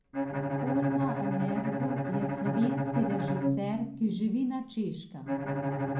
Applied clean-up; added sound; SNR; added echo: none; Bowed string instrument; 0 dB; reverberation time 0.6 s.